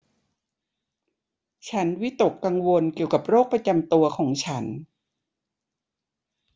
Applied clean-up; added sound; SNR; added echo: none; none; none; none.